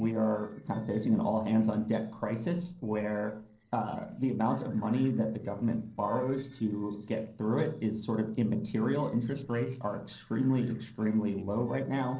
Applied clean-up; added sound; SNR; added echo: neural separator model SepFormer DNS4.